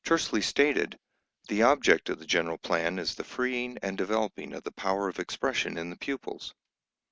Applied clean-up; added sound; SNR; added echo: none; none; none; none.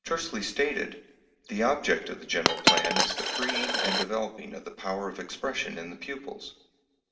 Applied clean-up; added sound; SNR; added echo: none; Coin (dropping); -2 dB; reverberation time 0.7 s.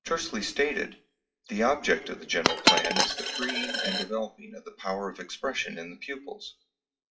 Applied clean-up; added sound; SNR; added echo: classical method WPE with log-MMSE.